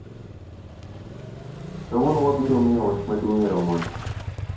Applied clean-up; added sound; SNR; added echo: none; Engine starting / Motorcycle; 9 dB; reverberation time 0.6 s.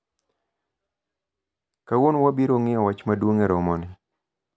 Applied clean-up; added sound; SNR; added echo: none; none; none; none.